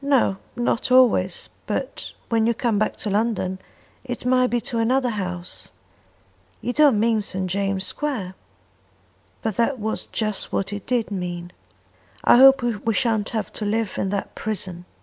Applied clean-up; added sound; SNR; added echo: none; none; none; none.